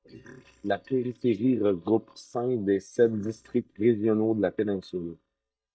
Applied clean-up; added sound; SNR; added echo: neural mask model DeepFilterNet 3.